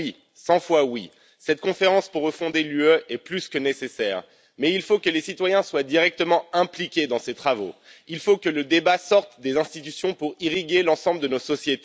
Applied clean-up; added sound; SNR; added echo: none; none; none; none.